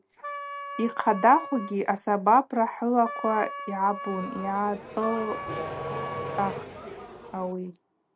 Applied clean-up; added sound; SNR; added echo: none; Wind instrument, woodwind instrument + Accelerating, revving, vroom; 9 dB; none.